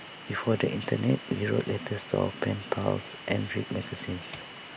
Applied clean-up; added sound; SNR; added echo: none; none; none; none.